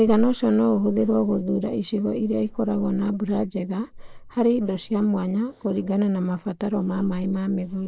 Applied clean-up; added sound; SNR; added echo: neural mask model Resemble Enhance denoiser.